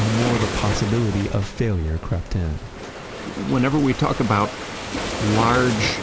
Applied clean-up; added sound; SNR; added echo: none; Waves, surf; 7 dB; none.